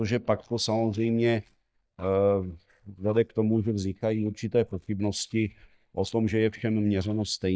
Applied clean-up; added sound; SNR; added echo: neural mask model DeepFilterNet 3.